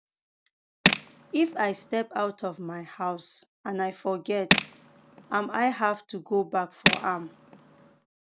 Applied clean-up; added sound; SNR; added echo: none; Tools; -3 dB; none.